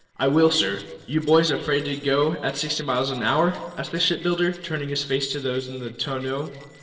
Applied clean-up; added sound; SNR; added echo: neural separator model SepFormer DNS4.